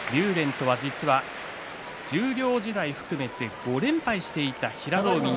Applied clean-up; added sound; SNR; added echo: none; none; none; none.